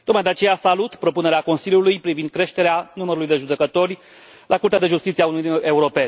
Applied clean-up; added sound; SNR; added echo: none; none; none; none.